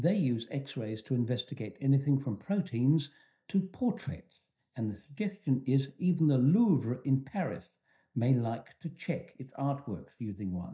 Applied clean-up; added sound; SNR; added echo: neural mask model DeepFilterNet 3.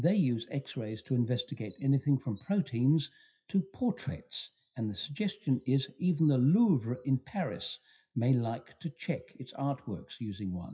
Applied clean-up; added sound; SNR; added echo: classical method WPE with log-MMSE.